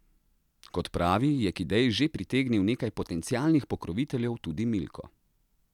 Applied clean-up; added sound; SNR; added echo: none; none; none; none.